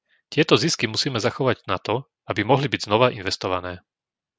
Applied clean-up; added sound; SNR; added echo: none; none; none; none.